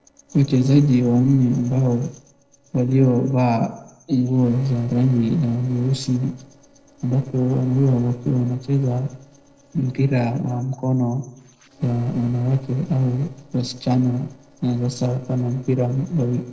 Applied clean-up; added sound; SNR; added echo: neural separator model SepFormer DNS4.